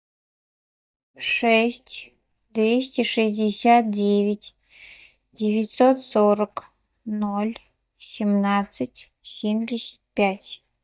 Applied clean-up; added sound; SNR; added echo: neural mask model DeepFilterNet 3.